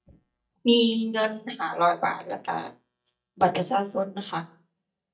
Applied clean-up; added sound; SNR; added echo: neural mask model DeepFilterNet 3.